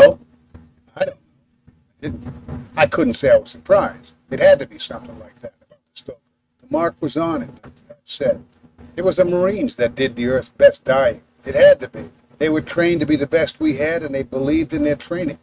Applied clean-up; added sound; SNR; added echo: neural mask model RNNoise.